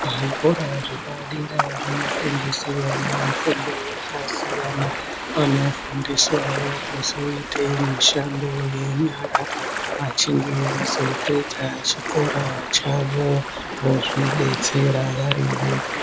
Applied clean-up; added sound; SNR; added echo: none; Ocean; 4 dB; none.